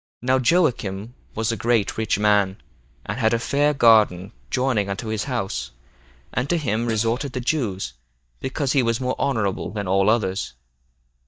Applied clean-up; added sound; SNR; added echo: neural mask model DeepFilterNet 3.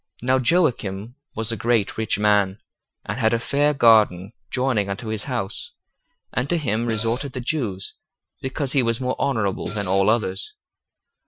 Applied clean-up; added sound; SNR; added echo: classical method Wiener filter.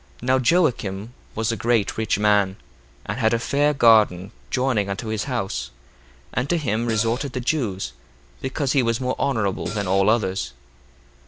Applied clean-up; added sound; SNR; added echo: none; Cymbal; 10 dB; none.